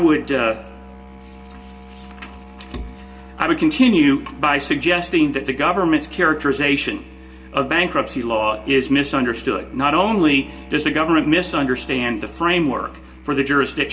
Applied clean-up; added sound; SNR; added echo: none; Musical instrument; 19 dB; reverberation time 0.3 s.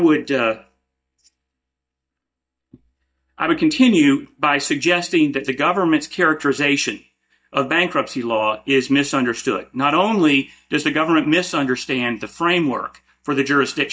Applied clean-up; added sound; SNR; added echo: neural mask model DeepFilterNet 3.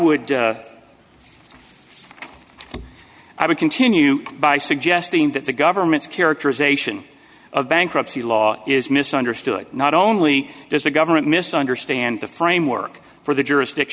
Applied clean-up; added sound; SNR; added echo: none; none; none; none.